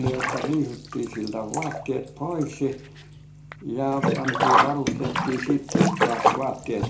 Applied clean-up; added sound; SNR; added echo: none; Sink (filling or washing); -2 dB; reverberation time 0.3 s.